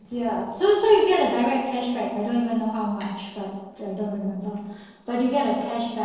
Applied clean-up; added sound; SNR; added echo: neural separator model SepFormer DNS4.